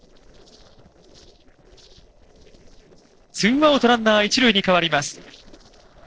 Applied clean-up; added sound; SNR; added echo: neural separator model SepFormer DNS4.